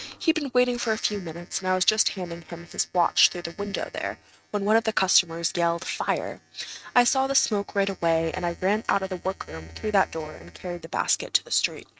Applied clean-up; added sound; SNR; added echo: neural mask model RNNoise.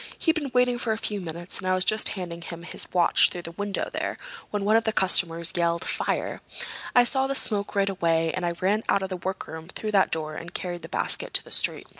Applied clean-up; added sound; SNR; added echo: none; none; none; none.